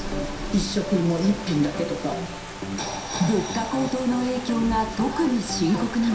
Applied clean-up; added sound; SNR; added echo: none; Rain; 12 dB; reverberation time 0.7 s.